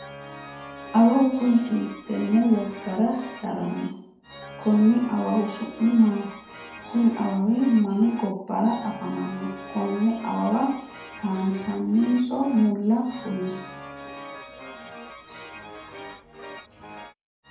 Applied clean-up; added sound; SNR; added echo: none; Organ; 16 dB; reverberation time 2.0 s.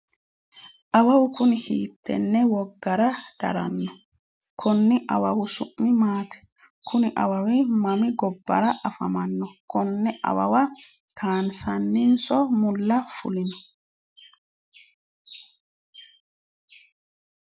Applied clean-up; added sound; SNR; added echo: none; none; none; none.